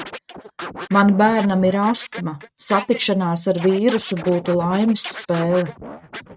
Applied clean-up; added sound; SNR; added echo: neural mask model RNNoise.